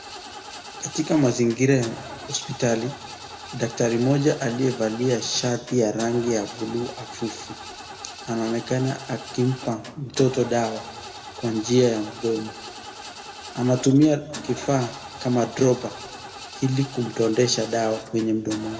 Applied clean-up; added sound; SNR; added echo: none; Engine starting / Car; 14 dB; reverberation time 1.2 s.